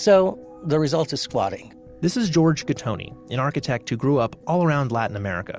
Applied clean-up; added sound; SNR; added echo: none; none; none; none.